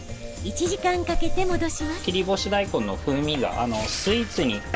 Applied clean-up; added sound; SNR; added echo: none; Hands; 6 dB; none.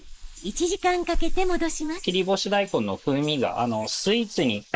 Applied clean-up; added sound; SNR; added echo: neural mask model Resemble Enhance denoiser.